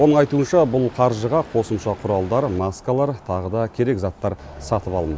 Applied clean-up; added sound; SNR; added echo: none; none; none; none.